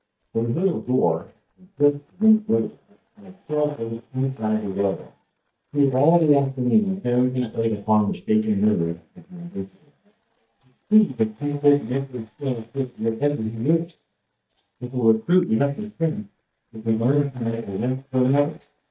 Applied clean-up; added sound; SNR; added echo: neural mask model DeepFilterNet 3.